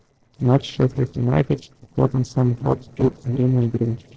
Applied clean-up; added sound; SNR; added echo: neural separator model SepFormer DNS4.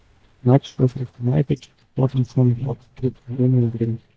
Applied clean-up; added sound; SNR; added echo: neural mask model DeepFilterNet 3.